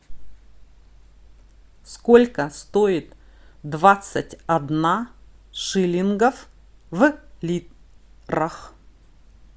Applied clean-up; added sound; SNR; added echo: none; none; none; none.